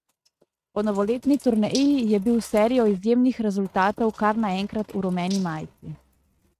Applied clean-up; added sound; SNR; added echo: neural mask model RNNoise.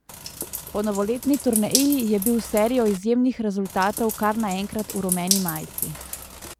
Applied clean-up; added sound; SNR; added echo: none; Bathtub (filling or washing); 7 dB; none.